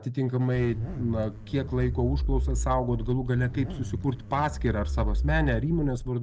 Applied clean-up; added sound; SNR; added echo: none; Zipper (clothing); 3 dB; none.